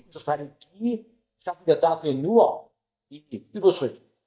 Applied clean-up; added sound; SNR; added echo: neural mask model DeepFilterNet 3.